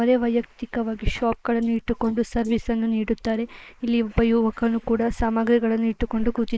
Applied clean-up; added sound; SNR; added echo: neural mask model Resemble Enhance denoiser.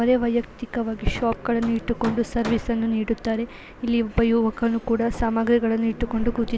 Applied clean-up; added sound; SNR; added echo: none; Hammer; 19 dB; none.